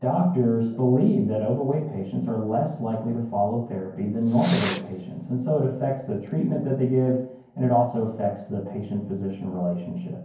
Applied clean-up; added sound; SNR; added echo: none; Fireworks; 9 dB; reverberation time 0.9 s.